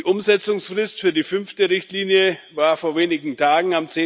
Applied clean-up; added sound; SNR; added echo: none; none; none; none.